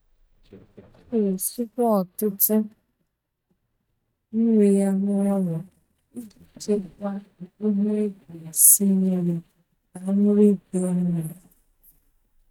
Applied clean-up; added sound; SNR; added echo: neural mask model DeepFilterNet 3.